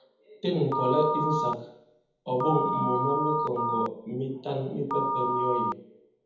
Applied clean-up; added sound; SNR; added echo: none; Telephone; 1 dB; reverberation time 1.1 s.